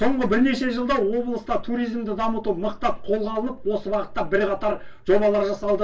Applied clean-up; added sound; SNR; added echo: none; none; none; reverberation time 0.2 s.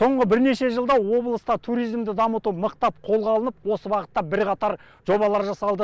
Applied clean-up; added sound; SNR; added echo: none; none; none; none.